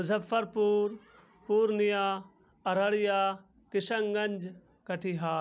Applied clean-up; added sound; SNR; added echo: none; none; none; none.